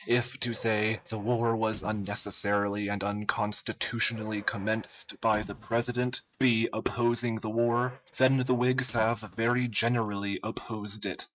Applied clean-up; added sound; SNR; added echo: neural mask model RNNoise.